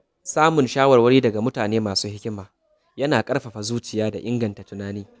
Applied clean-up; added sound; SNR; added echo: none; none; none; none.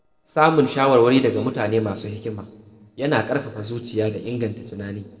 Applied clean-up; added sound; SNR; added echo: neural separator model SepFormer DNS4.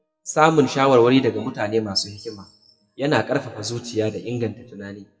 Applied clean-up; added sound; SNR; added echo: classical method WPE with log-MMSE.